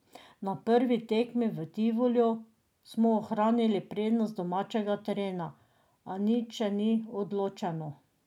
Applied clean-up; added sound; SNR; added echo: none; none; none; none.